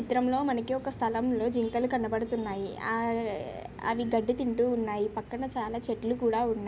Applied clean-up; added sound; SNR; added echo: none; none; none; none.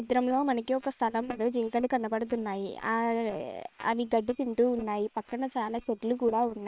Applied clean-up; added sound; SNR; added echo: neural separator model SepFormer WHAM!.